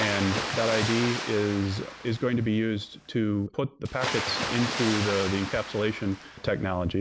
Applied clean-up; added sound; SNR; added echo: none; Water; 6 dB; none.